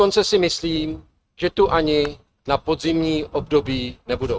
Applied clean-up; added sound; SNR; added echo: neural mask model RNNoise.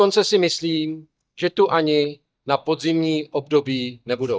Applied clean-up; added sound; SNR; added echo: neural mask model DeepFilterNet 3.